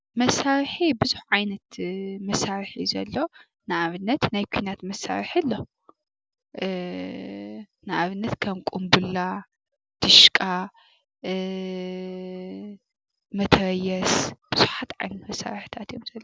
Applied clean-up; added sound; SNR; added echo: none; none; none; none.